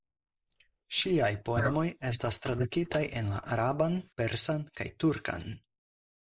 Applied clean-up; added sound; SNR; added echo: neural mask model Resemble Enhance denoiser.